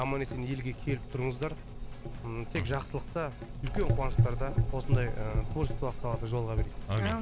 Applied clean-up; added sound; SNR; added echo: none; Gurgling / Engine; -2 dB; none.